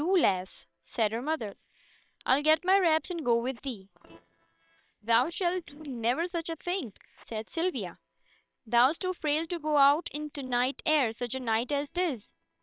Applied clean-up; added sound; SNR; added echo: neural separator model SepFormer WHAM!.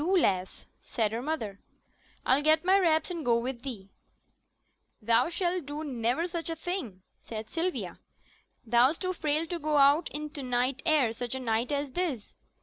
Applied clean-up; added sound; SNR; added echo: none; none; none; none.